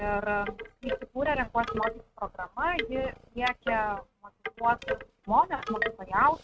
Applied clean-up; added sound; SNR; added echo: neural mask model RNNoise.